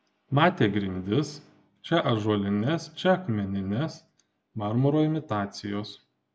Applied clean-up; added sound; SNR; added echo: none; none; none; none.